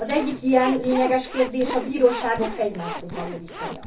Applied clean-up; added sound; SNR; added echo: none; Zipper (clothing); 10 dB; reverberation time 0.3 s.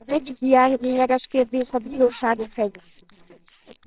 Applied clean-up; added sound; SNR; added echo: neural separator model SepFormer WHAMR!.